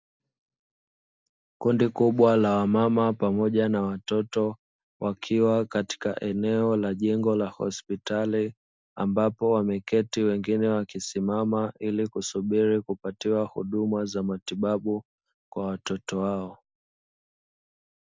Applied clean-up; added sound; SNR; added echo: none; none; none; none.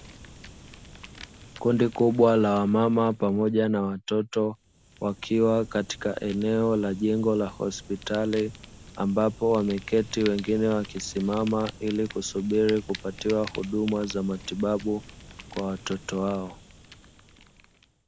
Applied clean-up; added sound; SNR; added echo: none; Fire; 19 dB; none.